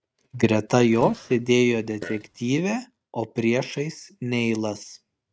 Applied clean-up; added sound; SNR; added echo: neural mask model RNNoise.